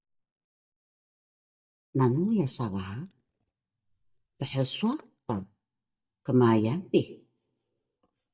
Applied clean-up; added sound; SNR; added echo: neural mask model DeepFilterNet 3.